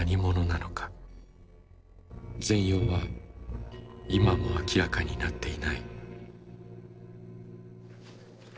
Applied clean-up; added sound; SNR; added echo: neural separator model SepFormer DNS4.